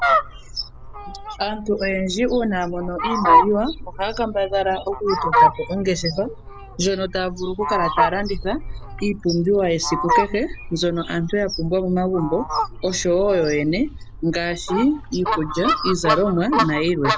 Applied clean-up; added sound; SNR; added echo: none; Fowl; 2 dB; none.